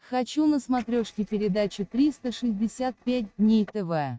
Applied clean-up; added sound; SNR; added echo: neural mask model RNNoise.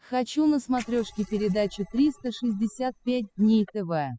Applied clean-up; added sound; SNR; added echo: classical method spectral subtraction.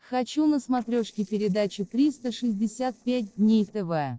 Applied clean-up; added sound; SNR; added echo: neural separator model SepFormer DNS4.